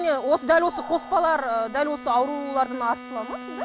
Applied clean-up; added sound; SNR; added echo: none; Animal + Bowed string instrument; 14 dB; none.